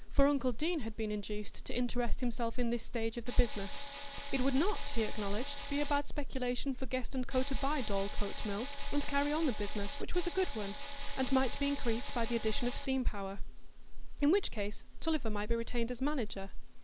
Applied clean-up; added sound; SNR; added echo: none; Tools; 16 dB; none.